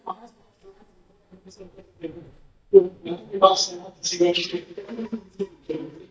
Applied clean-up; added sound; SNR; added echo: neural mask model DeepFilterNet 3.